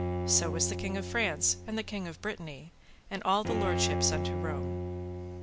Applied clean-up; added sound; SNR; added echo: none; Bowed string instrument; 1 dB; none.